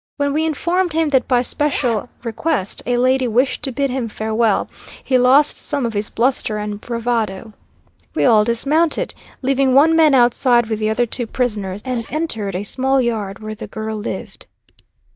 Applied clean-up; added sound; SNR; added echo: neural mask model DeepFilterNet 3.